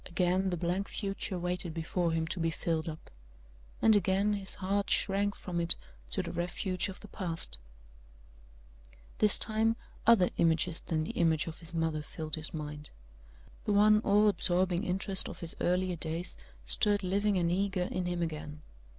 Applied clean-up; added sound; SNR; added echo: none; none; none; none.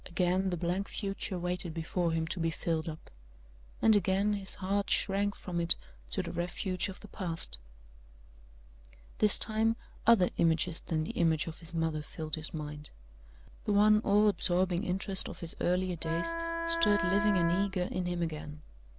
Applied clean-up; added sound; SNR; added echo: none; Wind instrument, woodwind instrument; 4 dB; none.